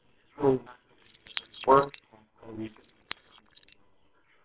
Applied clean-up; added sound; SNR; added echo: neural separator model SepFormer WHAMR!.